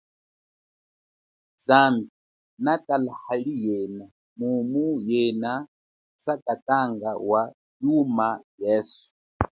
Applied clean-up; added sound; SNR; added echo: none; none; none; none.